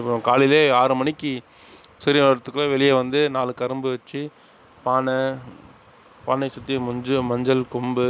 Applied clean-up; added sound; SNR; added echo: none; none; none; none.